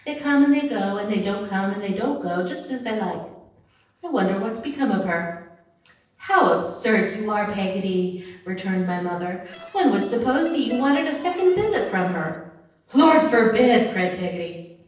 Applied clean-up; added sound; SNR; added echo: neural separator model SepFormer DNS4.